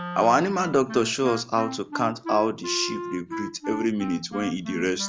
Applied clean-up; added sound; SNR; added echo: none; Wind instrument, woodwind instrument; 9 dB; none.